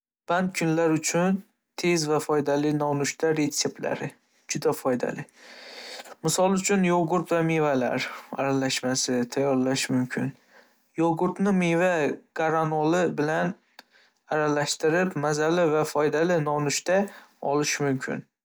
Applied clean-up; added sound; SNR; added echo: none; none; none; none.